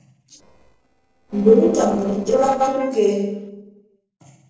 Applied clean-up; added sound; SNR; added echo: neural separator model SepFormer DNS4.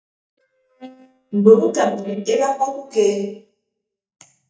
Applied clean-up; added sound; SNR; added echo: neural mask model DeepFilterNet 3.